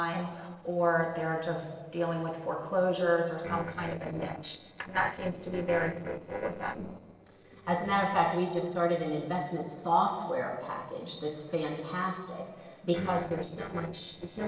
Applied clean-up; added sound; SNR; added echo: neural separator model SepFormer DNS4.